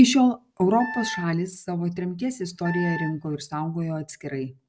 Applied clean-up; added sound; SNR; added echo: none; Wind instrument, woodwind instrument; 11 dB; none.